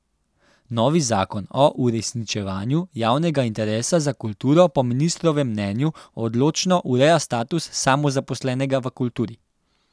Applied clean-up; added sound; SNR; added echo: none; none; none; none.